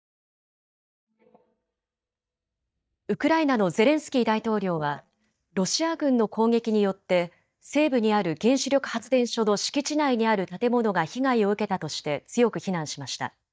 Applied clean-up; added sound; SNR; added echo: neural mask model DeepFilterNet 3.